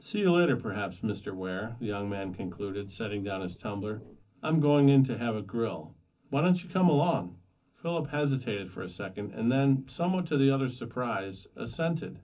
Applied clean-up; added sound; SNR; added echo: neural separator model SepFormer DNS4.